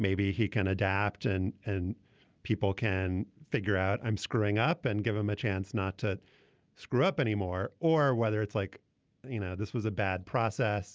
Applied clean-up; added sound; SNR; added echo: none; none; none; none.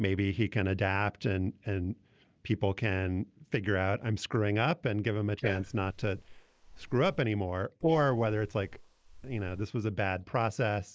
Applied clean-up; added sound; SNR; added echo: neural mask model Resemble Enhance denoiser.